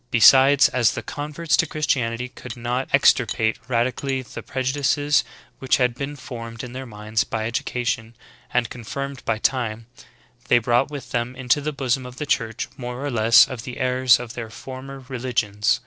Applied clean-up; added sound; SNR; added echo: neural separator model SepFormer DNS4.